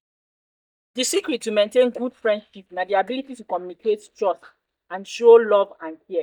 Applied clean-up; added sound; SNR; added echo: neural mask model DeepFilterNet 3.